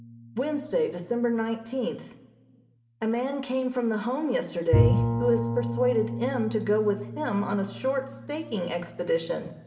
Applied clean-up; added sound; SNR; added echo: none; Bowed string instrument; 4 dB; reverberation time 1.6 s.